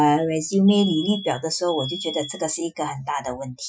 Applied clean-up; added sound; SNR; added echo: classical method Wiener filter.